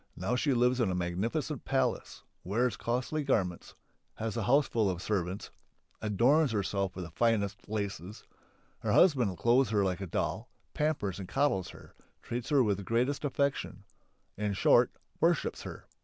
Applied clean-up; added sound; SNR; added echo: none; none; none; none.